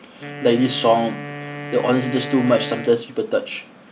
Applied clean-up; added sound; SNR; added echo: none; Wind instrument, woodwind instrument; 11 dB; none.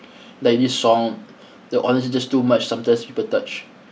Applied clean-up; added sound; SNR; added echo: none; none; none; none.